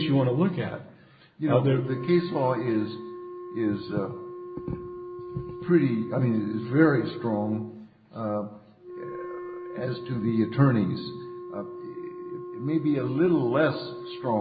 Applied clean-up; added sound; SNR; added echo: none; Wind instrument, woodwind instrument; 12 dB; reverberation time 0.9 s.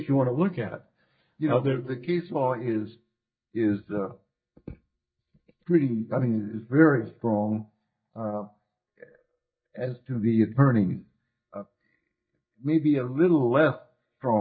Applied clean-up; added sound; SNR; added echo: neural mask model DeepFilterNet 3.